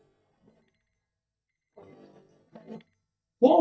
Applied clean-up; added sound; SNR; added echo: neural mask model DeepFilterNet 3.